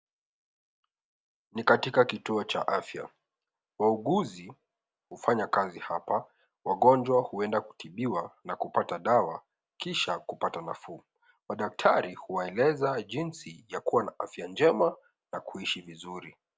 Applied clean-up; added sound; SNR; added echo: none; none; none; none.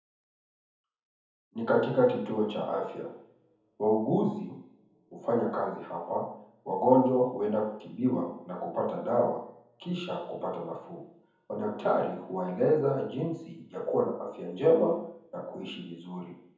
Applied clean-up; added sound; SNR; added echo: none; none; none; reverberation time 0.7 s.